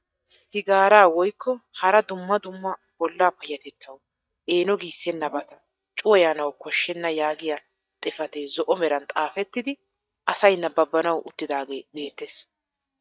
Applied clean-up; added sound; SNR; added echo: neural mask model DeepFilterNet 3.